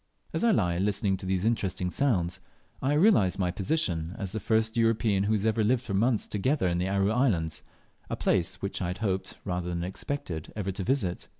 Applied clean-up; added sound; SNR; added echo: none; none; none; none.